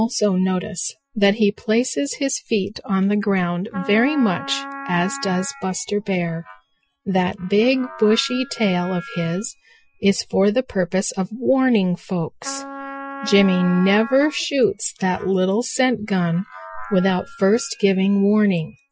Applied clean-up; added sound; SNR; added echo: classical method Wiener filter.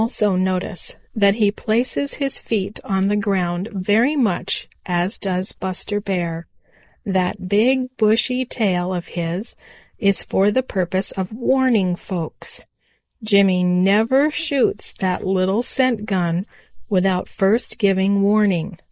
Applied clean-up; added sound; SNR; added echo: neural mask model Resemble Enhance denoiser.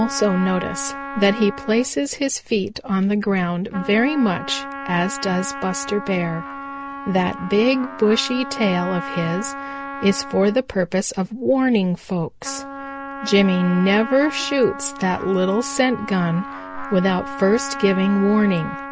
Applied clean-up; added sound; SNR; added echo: none; Trumpet; 11 dB; none.